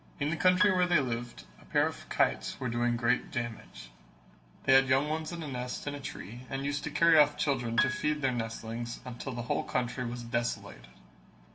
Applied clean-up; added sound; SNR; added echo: none; Piano; 6 dB; reverberation time 0.2 s.